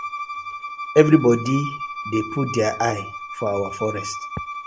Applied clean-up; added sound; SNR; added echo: none; Bowed string instrument; 9 dB; none.